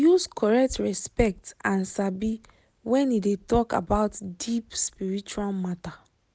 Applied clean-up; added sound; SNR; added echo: none; none; none; none.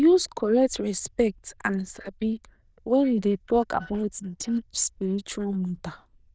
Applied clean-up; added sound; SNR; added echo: neural diffusion model UNIVERSE++.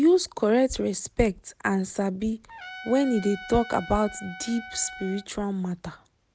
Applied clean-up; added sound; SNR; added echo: none; Trumpet; 15 dB; none.